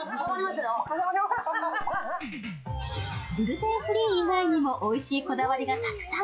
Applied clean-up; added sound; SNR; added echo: classical method log-MMSE.